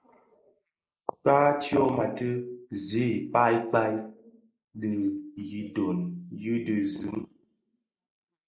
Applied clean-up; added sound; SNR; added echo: neural mask model Resemble Enhance denoiser.